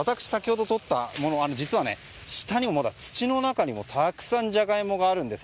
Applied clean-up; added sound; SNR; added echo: none; none; none; none.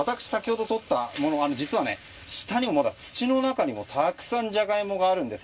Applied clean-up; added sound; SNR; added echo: none; none; none; reverberation time 0.1 s.